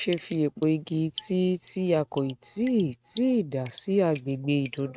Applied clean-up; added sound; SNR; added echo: neural mask model RNNoise.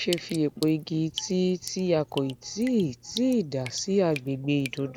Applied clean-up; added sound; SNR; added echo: none; Drip; 16 dB; none.